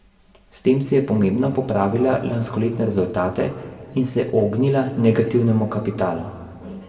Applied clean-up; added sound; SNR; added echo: none; none; none; reverberation time 1.7 s.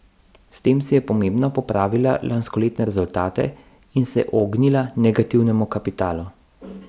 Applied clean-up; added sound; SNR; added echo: none; none; none; none.